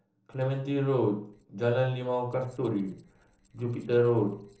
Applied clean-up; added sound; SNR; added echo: neural separator model SepFormer DNS4.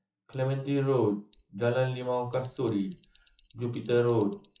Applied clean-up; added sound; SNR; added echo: classical method WPE with log-MMSE.